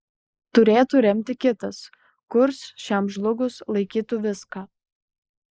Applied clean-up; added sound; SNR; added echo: neural mask model Resemble Enhance denoiser.